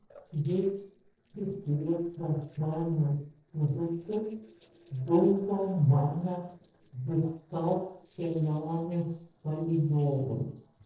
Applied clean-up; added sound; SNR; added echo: neural separator model SepFormer DNS4.